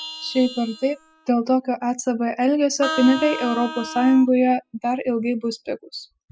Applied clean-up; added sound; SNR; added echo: classical method spectral subtraction.